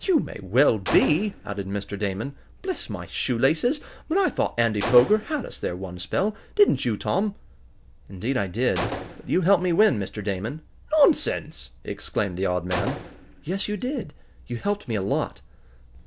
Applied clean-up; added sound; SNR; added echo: none; Gunshot, gunfire; 13 dB; none.